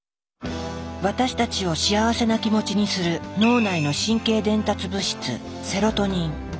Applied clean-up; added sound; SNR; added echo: none; none; none; none.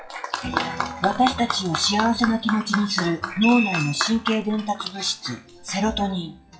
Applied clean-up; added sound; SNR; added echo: classical method WPE with log-MMSE.